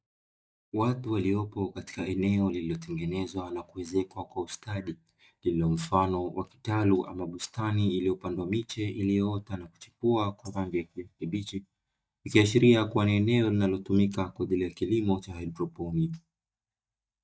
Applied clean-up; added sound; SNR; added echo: neural mask model DeepFilterNet 3.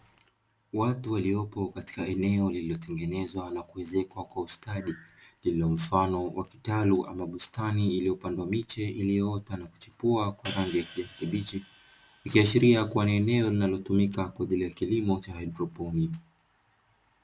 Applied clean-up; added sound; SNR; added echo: none; Hi-hat; 14 dB; none.